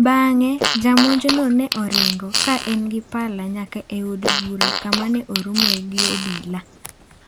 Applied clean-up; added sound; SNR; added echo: none; Fart; 4 dB; none.